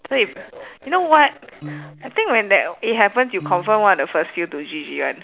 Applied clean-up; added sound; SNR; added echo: none; Piano; 17 dB; none.